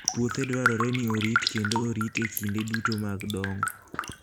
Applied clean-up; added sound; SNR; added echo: none; Raindrop; 2 dB; none.